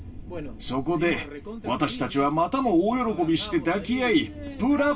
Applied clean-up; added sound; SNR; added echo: none; none; none; reverberation time 0.2 s.